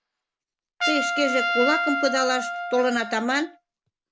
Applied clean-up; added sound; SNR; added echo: none; Trumpet; 2 dB; none.